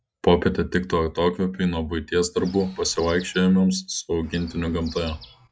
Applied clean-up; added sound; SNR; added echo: classical method log-MMSE.